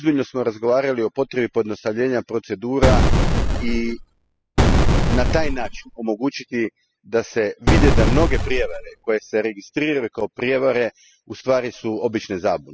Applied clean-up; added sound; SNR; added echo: classical method spectral subtraction.